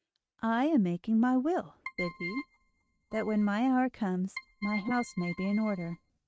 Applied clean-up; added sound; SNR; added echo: neural mask model RNNoise.